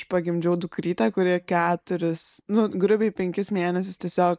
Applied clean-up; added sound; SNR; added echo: neural mask model Resemble Enhance denoiser.